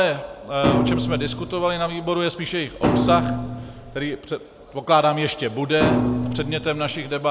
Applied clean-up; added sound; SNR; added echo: none; Thump, thud; 0 dB; none.